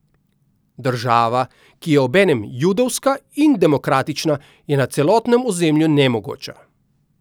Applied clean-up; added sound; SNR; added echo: none; none; none; none.